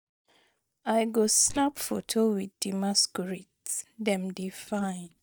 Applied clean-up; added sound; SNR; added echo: neural mask model DeepFilterNet 3.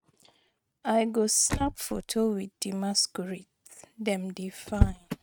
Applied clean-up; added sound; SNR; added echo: neural mask model RNNoise.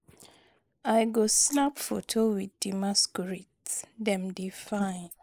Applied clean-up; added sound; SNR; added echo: neural mask model Resemble Enhance denoiser.